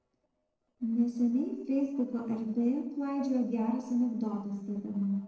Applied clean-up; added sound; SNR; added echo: neural separator model SepFormer DNS4.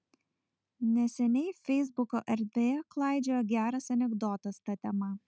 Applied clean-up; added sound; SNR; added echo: none; none; none; none.